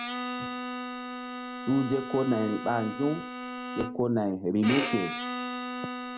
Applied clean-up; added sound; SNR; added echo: none; Bowed string instrument; 5 dB; none.